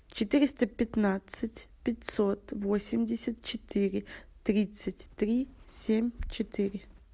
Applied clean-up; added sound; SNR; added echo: none; none; none; none.